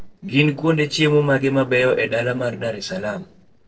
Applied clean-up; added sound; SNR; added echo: neural separator model SepFormer DNS4.